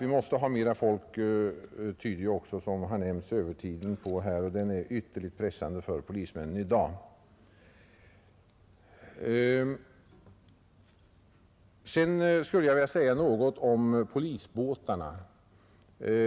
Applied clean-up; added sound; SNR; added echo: none; none; none; none.